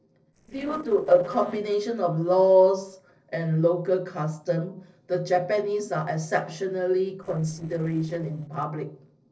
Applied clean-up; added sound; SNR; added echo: neural separator model SepFormer DNS4.